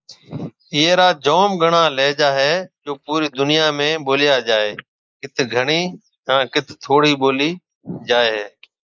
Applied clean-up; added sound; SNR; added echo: neural mask model Resemble Enhance denoiser.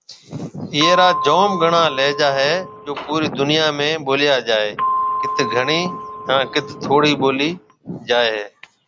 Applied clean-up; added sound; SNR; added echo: none; Percussion; 6 dB; none.